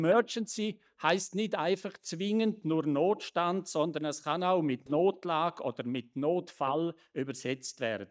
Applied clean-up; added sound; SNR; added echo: neural mask model DeepFilterNet 3.